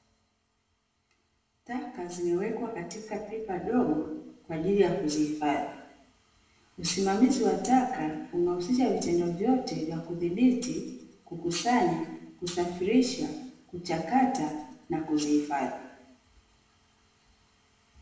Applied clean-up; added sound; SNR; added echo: none; none; none; reverberation time 0.9 s.